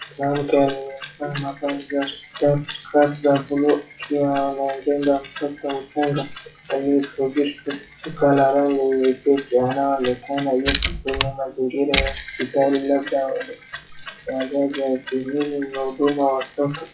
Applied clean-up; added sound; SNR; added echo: classical method WPE with log-MMSE.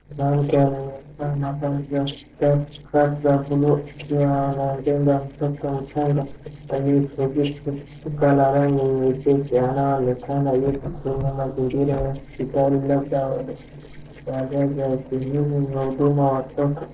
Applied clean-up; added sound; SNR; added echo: neural separator model SepFormer DNS4.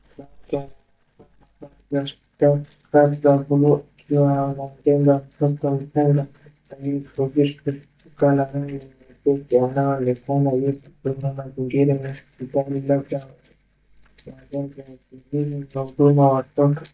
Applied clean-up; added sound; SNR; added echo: neural mask model DeepFilterNet 3.